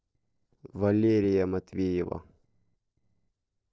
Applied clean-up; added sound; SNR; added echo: neural separator model SepFormer DNS4.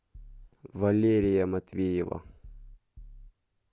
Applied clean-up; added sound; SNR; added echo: none; Bass drum; 17 dB; none.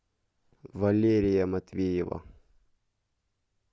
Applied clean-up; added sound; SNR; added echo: none; none; none; none.